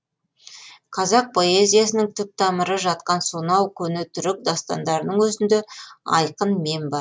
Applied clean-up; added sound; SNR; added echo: none; none; none; none.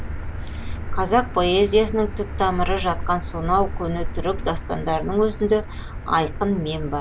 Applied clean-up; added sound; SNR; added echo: none; Motor vehicle (road); 5 dB; none.